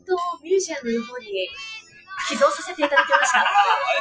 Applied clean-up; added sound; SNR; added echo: classical method Wiener filter.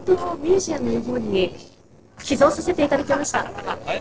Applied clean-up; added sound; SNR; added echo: neural separator model SepFormer DNS4.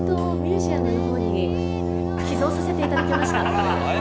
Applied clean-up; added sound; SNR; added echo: none; Brass instrument; -3 dB; none.